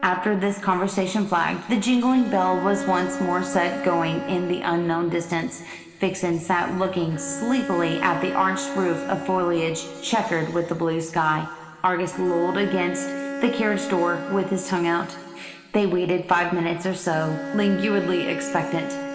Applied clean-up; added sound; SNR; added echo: none; Bowed string instrument; 10 dB; reverberation time 2.5 s.